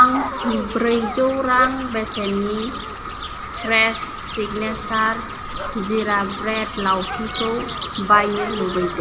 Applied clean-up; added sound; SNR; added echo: none; Chirp, tweet + Dog; 10 dB; none.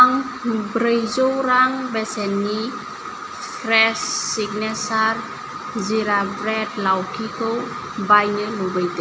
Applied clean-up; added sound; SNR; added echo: none; none; none; none.